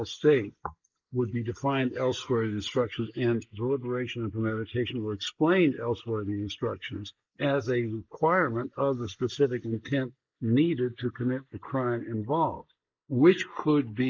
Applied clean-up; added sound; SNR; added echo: neural mask model Resemble Enhance denoiser.